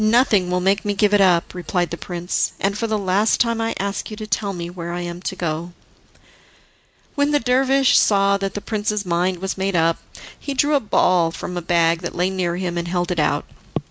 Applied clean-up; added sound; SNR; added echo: none; none; none; none.